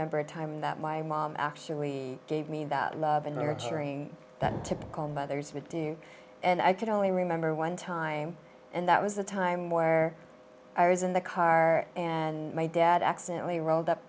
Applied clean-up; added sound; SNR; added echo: none; Explosion; 12 dB; none.